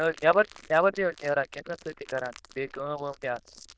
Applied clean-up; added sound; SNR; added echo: neural diffusion model UNIVERSE++.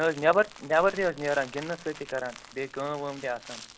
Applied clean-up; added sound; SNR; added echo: none; Crumpling, crinkling; 18 dB; none.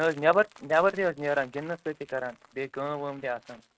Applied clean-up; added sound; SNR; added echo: neural mask model RNNoise.